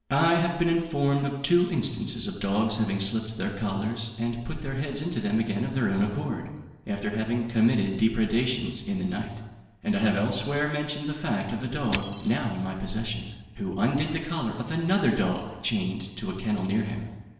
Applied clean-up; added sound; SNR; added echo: none; Crushing; 11 dB; reverberation time 1.1 s.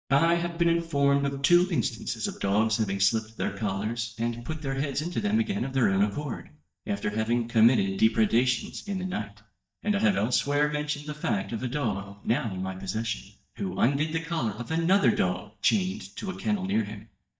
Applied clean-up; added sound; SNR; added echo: neural mask model DeepFilterNet 3.